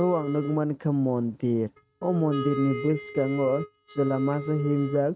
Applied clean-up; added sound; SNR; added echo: neural mask model RNNoise.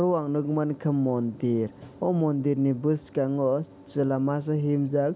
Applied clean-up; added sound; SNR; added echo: none; none; none; none.